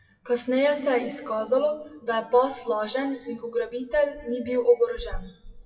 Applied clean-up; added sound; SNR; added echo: classical method WPE with log-MMSE.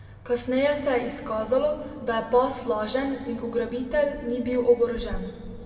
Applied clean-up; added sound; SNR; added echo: none; Bird vocalization, bird call, bird song; 17 dB; reverberation time 1.9 s.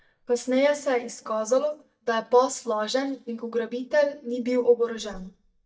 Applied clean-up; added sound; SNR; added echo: neural mask model DeepFilterNet 3.